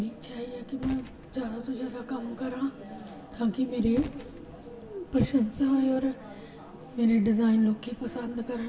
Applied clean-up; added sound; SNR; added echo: none; Gunshot, gunfire; 19 dB; reverberation time 0.7 s.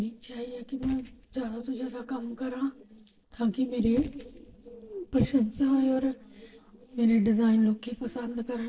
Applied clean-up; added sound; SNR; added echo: neural separator model SepFormer DNS4.